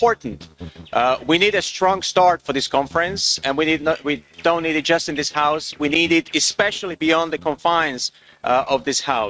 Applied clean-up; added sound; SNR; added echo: neural mask model RNNoise.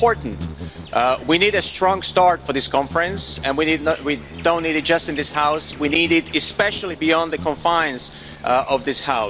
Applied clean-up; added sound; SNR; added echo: none; Insect; 15 dB; none.